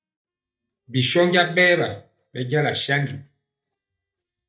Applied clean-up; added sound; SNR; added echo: neural mask model DeepFilterNet 3.